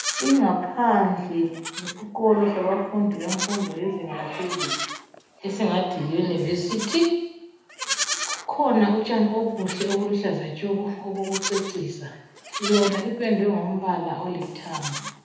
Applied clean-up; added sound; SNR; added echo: none; Livestock, farm animals, working animals; 10 dB; reverberation time 0.9 s.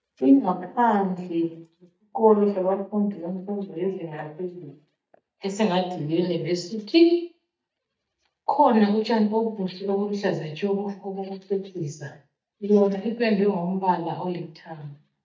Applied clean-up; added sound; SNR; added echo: neural mask model DeepFilterNet 3.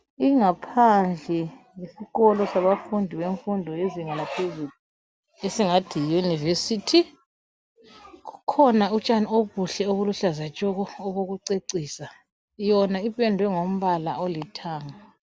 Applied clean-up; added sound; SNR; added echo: none; none; none; none.